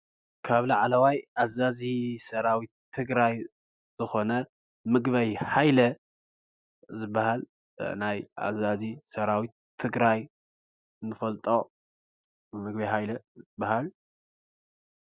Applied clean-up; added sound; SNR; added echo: none; none; none; none.